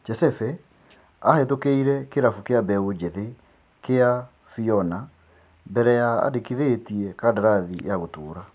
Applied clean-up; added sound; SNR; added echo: none; none; none; none.